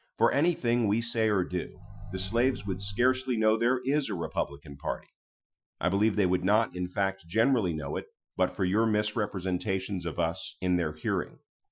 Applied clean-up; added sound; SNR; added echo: classical method Wiener filter.